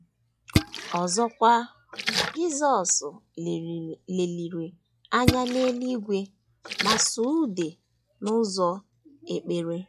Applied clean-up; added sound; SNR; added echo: classical method log-MMSE.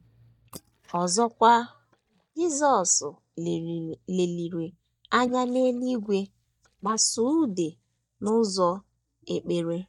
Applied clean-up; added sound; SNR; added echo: neural mask model DeepFilterNet 3.